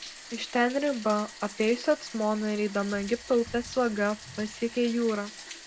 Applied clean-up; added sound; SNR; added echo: none; Bathtub (filling or washing); 16 dB; none.